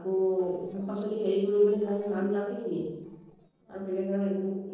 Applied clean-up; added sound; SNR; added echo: neural separator model SepFormer DNS4.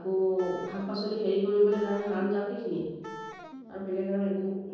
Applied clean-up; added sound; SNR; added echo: none; Wind instrument, woodwind instrument; 16 dB; reverberation time 1.3 s.